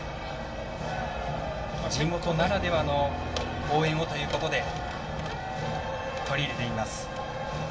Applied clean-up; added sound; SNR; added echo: none; Bowed string instrument; 9 dB; reverberation time 0.2 s.